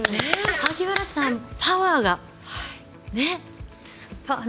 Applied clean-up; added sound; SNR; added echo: none; Fart; 7 dB; none.